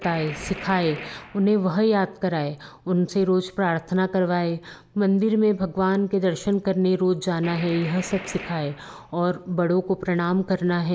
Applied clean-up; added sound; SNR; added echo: none; Gunshot, gunfire; 15 dB; none.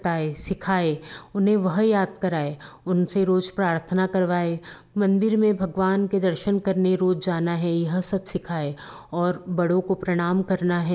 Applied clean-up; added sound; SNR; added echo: none; none; none; none.